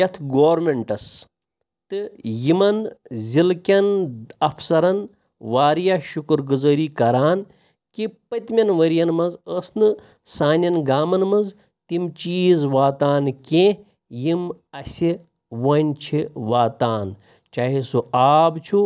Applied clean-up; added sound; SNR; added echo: none; none; none; none.